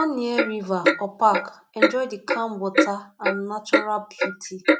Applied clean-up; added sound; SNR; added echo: none; Clock; -2 dB; none.